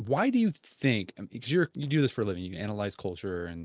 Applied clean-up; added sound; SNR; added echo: neural separator model SepFormer DNS4.